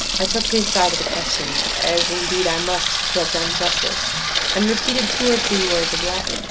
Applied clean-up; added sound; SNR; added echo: none; Sink (filling or washing) / Water tap, faucet; -2 dB; none.